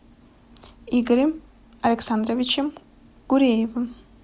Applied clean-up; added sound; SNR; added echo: none; none; none; none.